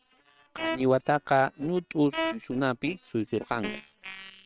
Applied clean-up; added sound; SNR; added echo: neural separator model SepFormer WHAM!.